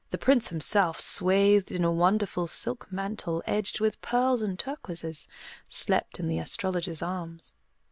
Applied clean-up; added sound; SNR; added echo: none; none; none; none.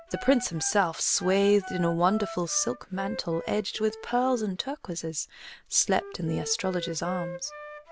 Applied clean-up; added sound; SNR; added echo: none; Wind instrument, woodwind instrument; 14 dB; none.